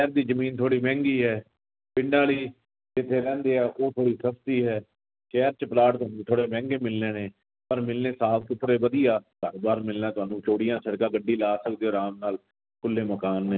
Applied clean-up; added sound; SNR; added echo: none; none; none; none.